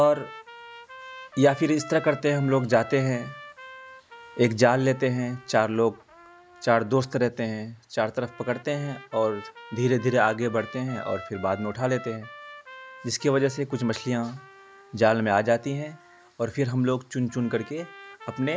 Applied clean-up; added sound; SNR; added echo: none; Trumpet; 19 dB; none.